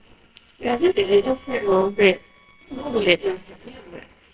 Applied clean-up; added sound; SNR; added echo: neural separator model SepFormer WHAMR!.